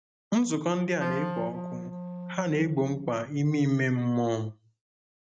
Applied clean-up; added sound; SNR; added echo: neural mask model RNNoise.